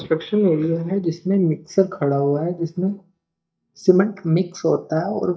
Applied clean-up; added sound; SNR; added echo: neural mask model DeepFilterNet 3.